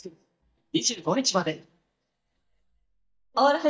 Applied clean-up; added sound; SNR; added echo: neural mask model DeepFilterNet 3.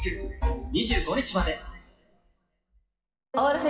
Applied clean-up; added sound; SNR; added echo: classical method WPE with log-MMSE.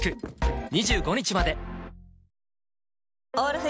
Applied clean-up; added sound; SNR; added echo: none; none; none; none.